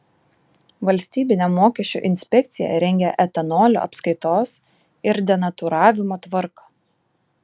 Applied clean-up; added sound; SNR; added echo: none; none; none; none.